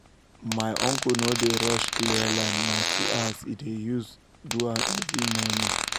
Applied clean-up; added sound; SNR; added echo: none; Fart; 0 dB; none.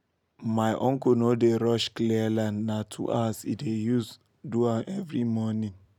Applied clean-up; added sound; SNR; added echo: none; none; none; none.